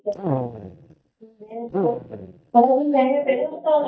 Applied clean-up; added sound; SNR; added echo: neural mask model DeepFilterNet 3.